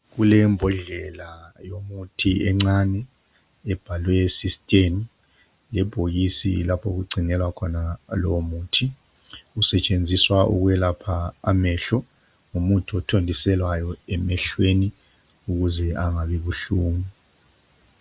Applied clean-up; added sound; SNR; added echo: none; none; none; none.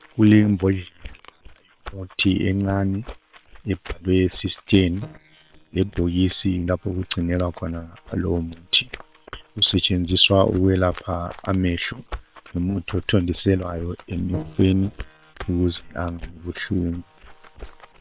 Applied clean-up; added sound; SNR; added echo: neural separator model SepFormer WHAM!.